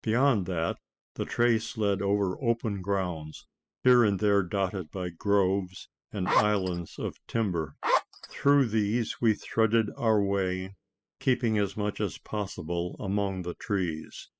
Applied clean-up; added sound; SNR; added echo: classical method spectral subtraction.